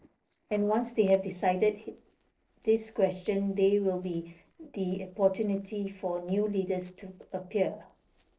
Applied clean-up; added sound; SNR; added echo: neural separator model SepFormer DNS4.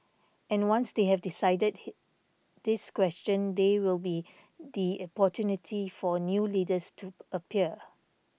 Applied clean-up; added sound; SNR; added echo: none; none; none; none.